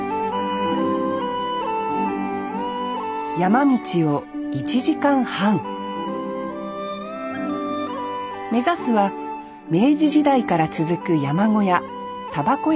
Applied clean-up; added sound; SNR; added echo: none; none; none; none.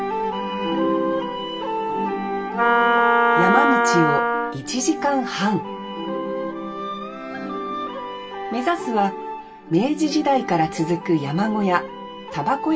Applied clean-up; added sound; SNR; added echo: none; Wind instrument, woodwind instrument; -4 dB; reverberation time 0.2 s.